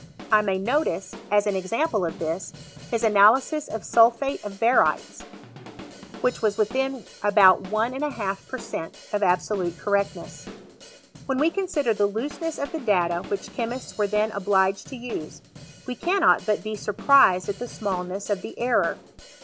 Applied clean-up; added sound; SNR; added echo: none; Drum / Drum kit; 18 dB; none.